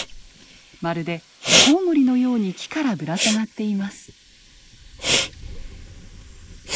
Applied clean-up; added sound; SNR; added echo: neural mask model Resemble Enhance denoiser.